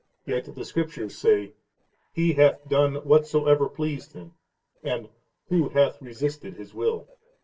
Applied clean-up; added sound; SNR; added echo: neural separator model SepFormer DNS4.